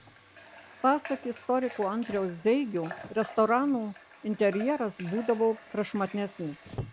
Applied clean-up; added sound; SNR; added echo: none; Car + Water tap, faucet / Water; 16 dB; none.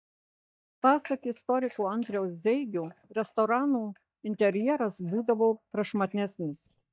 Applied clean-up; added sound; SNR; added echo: neural mask model DeepFilterNet 3.